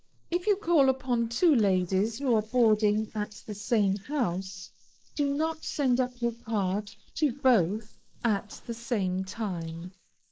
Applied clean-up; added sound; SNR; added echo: neural mask model Resemble Enhance denoiser.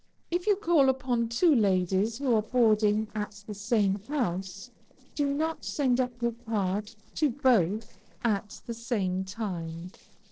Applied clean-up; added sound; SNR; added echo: neural separator model SepFormer DNS4.